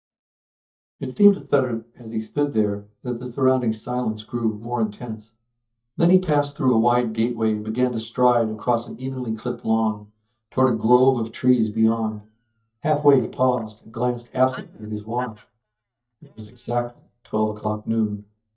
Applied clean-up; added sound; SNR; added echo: neural mask model DeepFilterNet 3.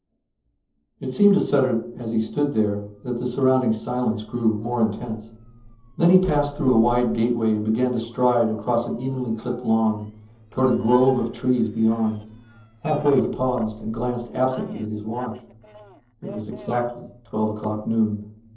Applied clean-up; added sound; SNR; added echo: neural separator model SepFormer DNS4.